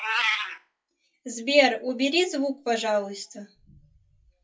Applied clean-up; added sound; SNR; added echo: classical method WPE with log-MMSE.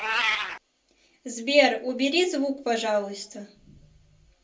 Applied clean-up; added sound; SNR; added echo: none; Meow; 8 dB; reverberation time 0.2 s.